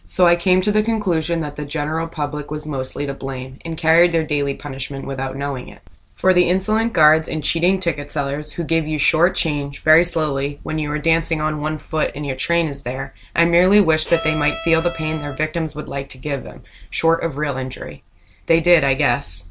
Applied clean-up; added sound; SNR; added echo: none; Bowed string instrument; 11 dB; none.